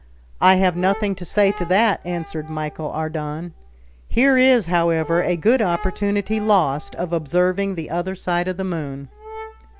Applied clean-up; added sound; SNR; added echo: none; Brass instrument; 19 dB; none.